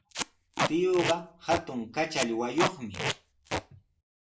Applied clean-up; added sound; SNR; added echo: none; Packing tape, duct tape; 3 dB; reverberation time 0.2 s.